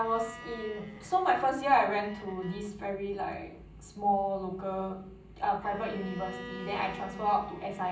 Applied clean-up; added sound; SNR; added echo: none; Bowed string instrument; 17 dB; reverberation time 0.6 s.